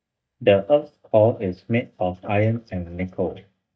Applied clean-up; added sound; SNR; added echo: neural mask model DeepFilterNet 3.